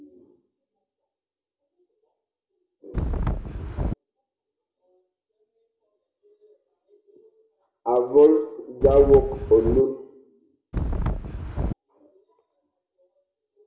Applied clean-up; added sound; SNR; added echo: none; Wind; 0 dB; reverberation time 0.6 s.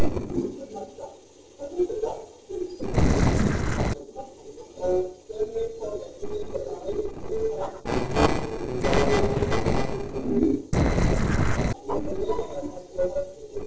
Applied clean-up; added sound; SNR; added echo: neural separator model SepFormer DNS4.